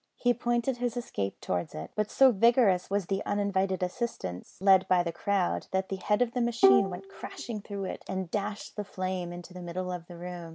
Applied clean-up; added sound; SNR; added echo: none; Bowed string instrument; 0 dB; none.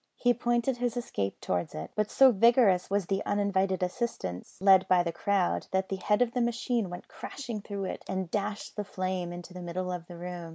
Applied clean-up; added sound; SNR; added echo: none; none; none; none.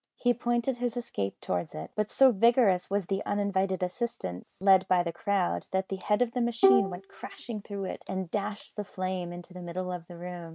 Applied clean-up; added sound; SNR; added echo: neural mask model RNNoise.